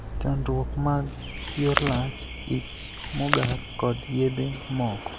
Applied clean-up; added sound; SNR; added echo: none; Chewing, mastication + Alarm / Car; 4 dB; none.